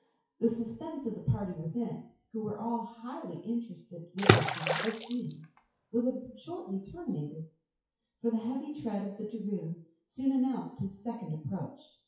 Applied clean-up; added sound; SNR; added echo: classical method WPE with log-MMSE.